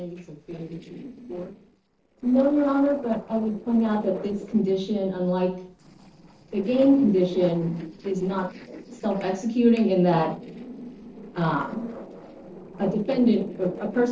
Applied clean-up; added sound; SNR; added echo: neural separator model SepFormer DNS4.